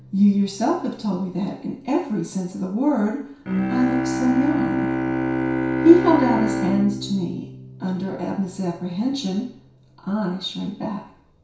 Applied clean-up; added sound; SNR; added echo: none; Bowed string instrument; 5 dB; reverberation time 0.6 s.